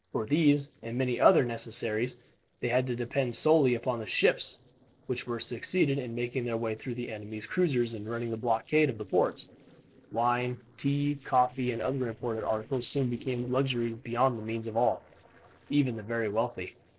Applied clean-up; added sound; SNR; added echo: neural separator model SepFormer DNS4.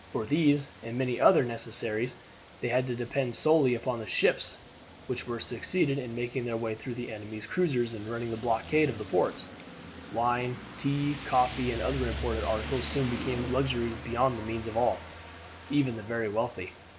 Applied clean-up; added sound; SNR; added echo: none; Rain; 12 dB; none.